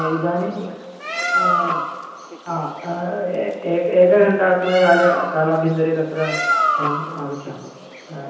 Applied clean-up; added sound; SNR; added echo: none; Bird; 5 dB; reverberation time 0.9 s.